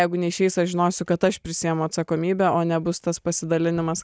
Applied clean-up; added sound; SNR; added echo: none; none; none; none.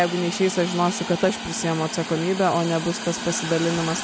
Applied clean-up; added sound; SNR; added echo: none; Hiss; 8 dB; none.